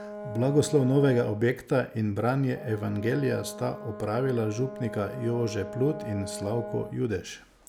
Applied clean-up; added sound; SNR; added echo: none; Brass instrument; 12 dB; none.